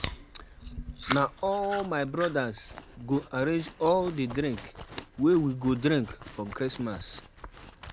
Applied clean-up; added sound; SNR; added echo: none; Chewing, mastication; 11 dB; none.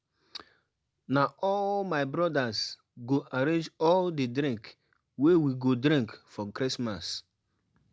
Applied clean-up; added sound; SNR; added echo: none; none; none; none.